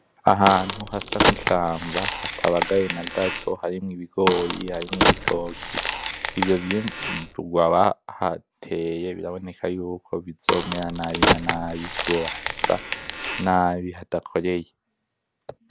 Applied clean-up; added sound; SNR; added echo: none; Crack; 1 dB; none.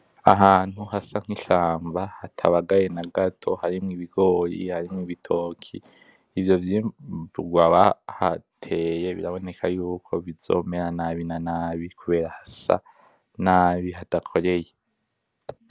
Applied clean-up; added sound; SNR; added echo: none; none; none; none.